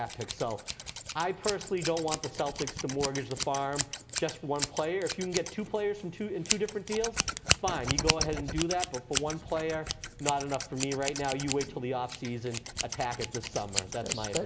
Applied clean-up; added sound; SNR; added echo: none; Scissors; 3 dB; reverberation time 1.3 s.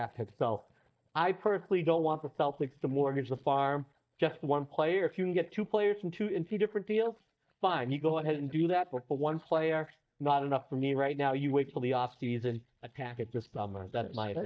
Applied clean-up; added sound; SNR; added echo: neural mask model DeepFilterNet 3.